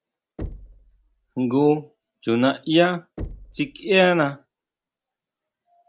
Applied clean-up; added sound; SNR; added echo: none; Knock; 17 dB; none.